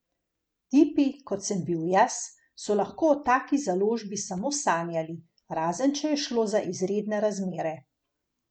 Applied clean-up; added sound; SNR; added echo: none; none; none; none.